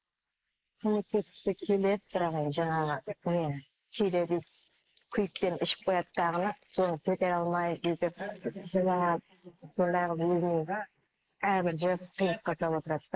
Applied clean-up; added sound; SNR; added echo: neural mask model Resemble Enhance denoiser.